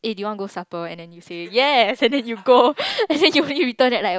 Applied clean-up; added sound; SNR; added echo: none; none; none; none.